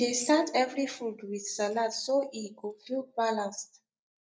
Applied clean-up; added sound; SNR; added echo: neural mask model DeepFilterNet 3.